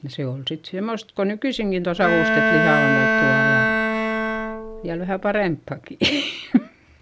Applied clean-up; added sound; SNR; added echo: none; Bowed string instrument; -3 dB; none.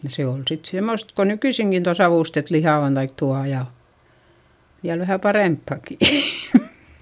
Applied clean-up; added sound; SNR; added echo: none; none; none; none.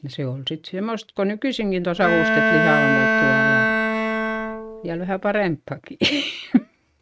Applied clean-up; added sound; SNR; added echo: neural mask model RNNoise.